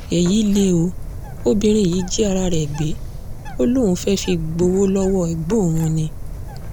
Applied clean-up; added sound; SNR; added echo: none; Bird; 9 dB; none.